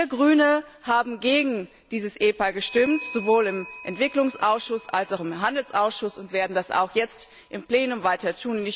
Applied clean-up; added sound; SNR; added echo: none; Clock; 20 dB; none.